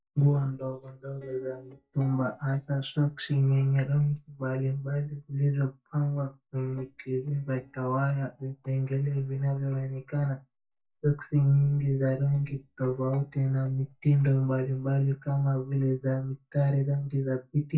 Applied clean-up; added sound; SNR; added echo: neural mask model DeepFilterNet 3.